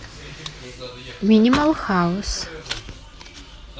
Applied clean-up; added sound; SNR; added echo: none; none; none; none.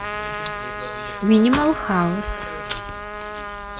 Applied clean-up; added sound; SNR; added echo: none; Trumpet; 8 dB; none.